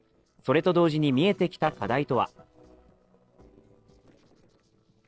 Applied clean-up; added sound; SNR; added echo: neural separator model SepFormer DNS4.